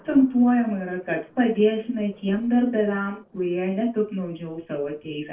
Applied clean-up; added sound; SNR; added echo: neural separator model SepFormer DNS4.